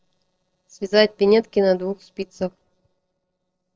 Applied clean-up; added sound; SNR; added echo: neural separator model SepFormer DNS4.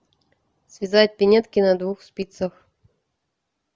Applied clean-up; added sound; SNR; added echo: none; none; none; none.